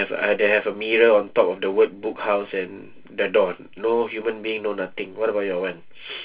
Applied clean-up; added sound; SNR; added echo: none; none; none; reverberation time 0.2 s.